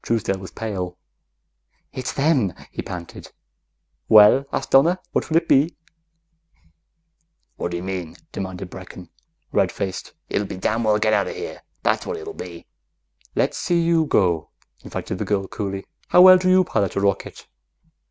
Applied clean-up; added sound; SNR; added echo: none; none; none; none.